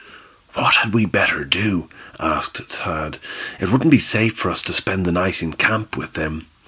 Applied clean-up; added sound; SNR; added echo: none; none; none; none.